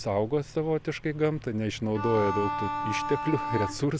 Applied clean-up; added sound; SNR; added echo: none; Bowed string instrument; 3 dB; none.